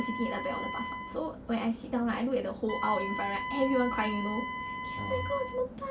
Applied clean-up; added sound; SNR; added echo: none; Wind instrument, woodwind instrument; 6 dB; none.